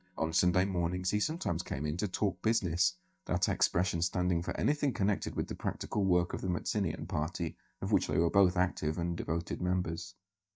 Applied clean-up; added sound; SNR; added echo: neural mask model DeepFilterNet 3.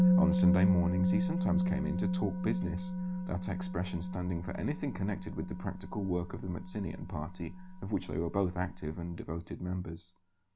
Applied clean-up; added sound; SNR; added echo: none; Musical instrument; -1 dB; none.